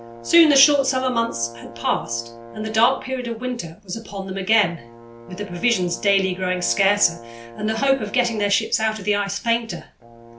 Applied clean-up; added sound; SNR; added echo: none; Brass instrument; 17 dB; none.